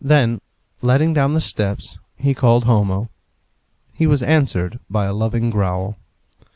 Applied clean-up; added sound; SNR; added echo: none; none; none; none.